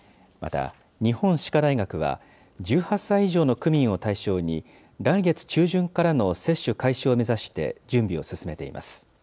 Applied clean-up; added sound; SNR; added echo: none; none; none; none.